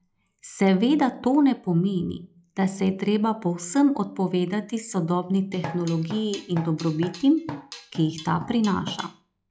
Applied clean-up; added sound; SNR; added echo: classical method log-MMSE.